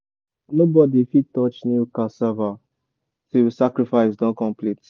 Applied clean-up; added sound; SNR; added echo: none; none; none; none.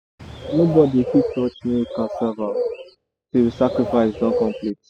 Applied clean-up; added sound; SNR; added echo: classical method spectral subtraction.